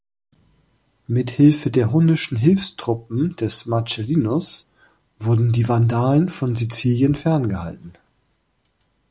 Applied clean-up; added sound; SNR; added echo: none; none; none; none.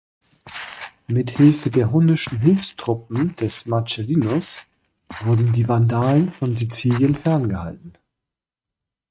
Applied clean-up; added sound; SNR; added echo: neural mask model RNNoise.